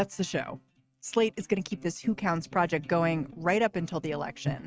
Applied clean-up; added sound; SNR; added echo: neural mask model RNNoise.